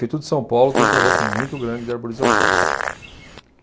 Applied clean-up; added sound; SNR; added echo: none; Fart; -3 dB; none.